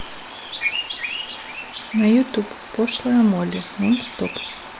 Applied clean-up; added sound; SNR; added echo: none; Bird vocalization, bird call, bird song; 9 dB; none.